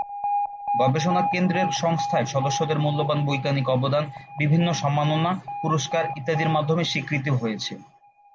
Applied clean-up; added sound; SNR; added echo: none; Alarm; 7 dB; none.